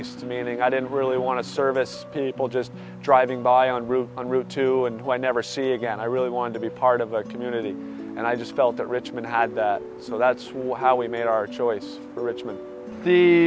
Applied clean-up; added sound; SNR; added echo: none; none; none; none.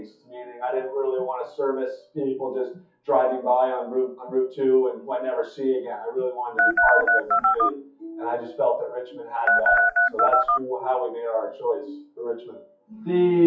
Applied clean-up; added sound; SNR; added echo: classical method WPE with log-MMSE.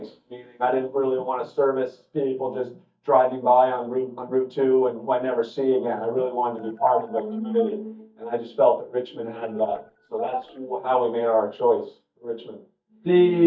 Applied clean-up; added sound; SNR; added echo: neural mask model DeepFilterNet 3.